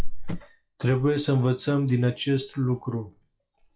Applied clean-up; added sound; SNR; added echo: classical method WPE with log-MMSE.